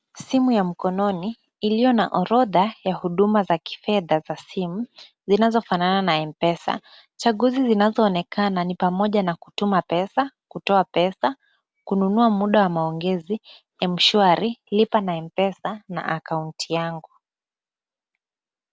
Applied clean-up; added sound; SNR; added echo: none; none; none; none.